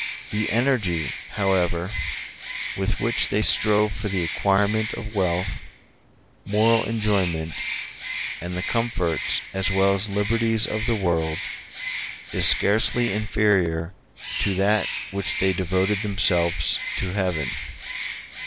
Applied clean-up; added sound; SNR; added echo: none; Bird; 8 dB; none.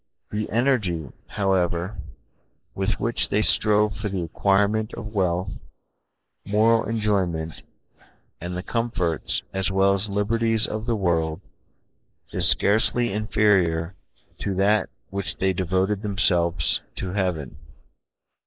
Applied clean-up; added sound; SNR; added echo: neural mask model Resemble Enhance denoiser.